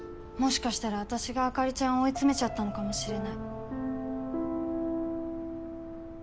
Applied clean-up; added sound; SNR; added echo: none; none; none; none.